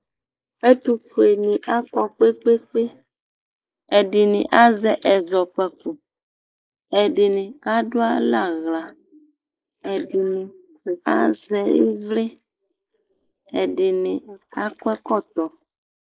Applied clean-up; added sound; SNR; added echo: neural mask model Resemble Enhance denoiser.